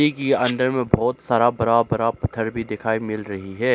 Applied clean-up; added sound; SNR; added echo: none; Domestic sounds, home sounds; 16 dB; none.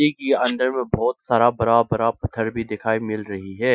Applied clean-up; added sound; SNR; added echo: classical method Wiener filter.